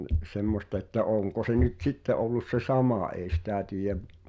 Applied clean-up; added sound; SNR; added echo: none; none; none; none.